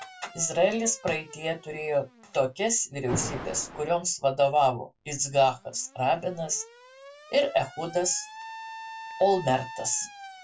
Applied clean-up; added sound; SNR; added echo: none; Alarm; 15 dB; reverberation time 0.1 s.